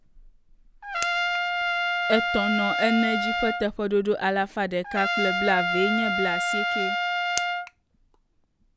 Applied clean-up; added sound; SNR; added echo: none; Trumpet; -1 dB; none.